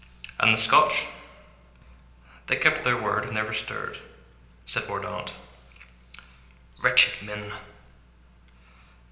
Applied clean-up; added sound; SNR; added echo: none; Dog; 14 dB; reverberation time 0.9 s.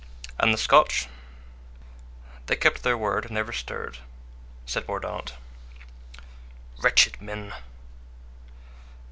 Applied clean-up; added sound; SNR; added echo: none; none; none; none.